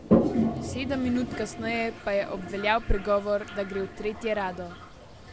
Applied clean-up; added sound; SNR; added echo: none; Toilet flush; 2 dB; none.